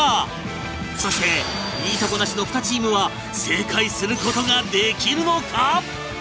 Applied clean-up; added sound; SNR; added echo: none; none; none; none.